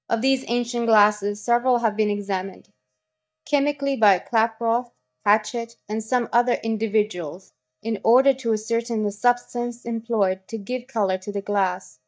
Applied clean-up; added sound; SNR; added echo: neural mask model DeepFilterNet 3.